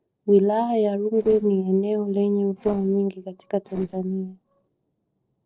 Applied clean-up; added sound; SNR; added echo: neural separator model SepFormer DNS4.